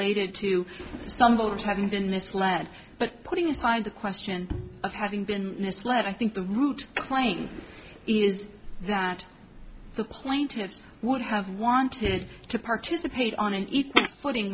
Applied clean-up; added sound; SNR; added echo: none; Bowed string instrument; 12 dB; none.